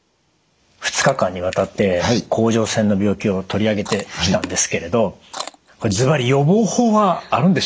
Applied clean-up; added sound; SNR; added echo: neural mask model Resemble Enhance denoiser.